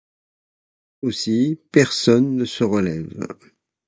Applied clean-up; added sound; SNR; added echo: none; none; none; none.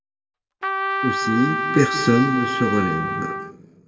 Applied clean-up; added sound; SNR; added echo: none; Trumpet; 2 dB; reverberation time 1.6 s.